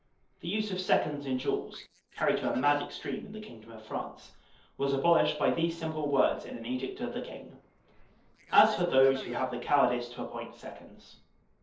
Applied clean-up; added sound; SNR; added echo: neural separator model SepFormer DNS4.